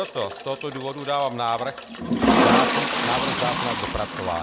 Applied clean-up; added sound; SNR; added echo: none; Toilet flush; -3 dB; none.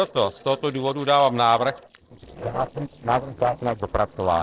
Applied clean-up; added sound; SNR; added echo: neural separator model SepFormer DNS4.